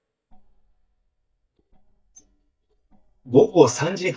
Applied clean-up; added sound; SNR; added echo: neural mask model DeepFilterNet 3.